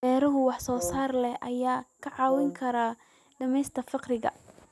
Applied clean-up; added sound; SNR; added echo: none; Brass instrument; 11 dB; none.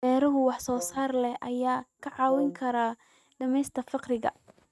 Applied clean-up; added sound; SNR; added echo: neural mask model RNNoise.